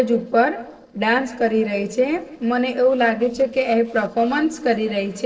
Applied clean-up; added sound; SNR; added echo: neural separator model SepFormer DNS4.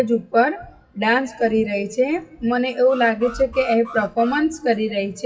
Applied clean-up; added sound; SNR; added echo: classical method WPE with log-MMSE.